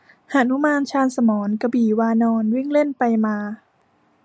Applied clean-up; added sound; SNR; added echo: none; none; none; none.